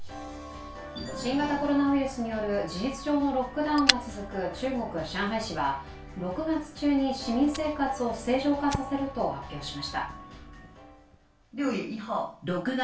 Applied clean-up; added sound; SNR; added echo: none; Fire; 11 dB; reverberation time 0.3 s.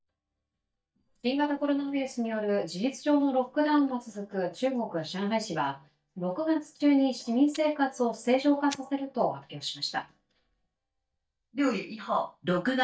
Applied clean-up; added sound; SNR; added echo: neural mask model DeepFilterNet 3.